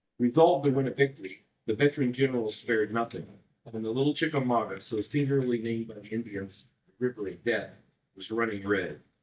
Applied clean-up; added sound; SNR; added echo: neural mask model DeepFilterNet 3.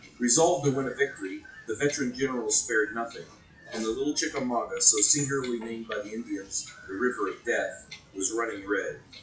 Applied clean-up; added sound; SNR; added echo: classical method WPE with log-MMSE.